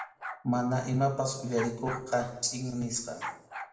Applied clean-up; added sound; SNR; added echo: none; Bark; 12 dB; reverberation time 0.8 s.